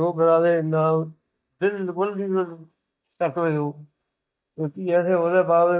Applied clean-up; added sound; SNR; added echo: neural mask model DeepFilterNet 3.